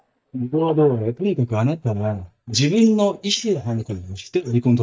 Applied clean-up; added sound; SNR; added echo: neural mask model DeepFilterNet 3.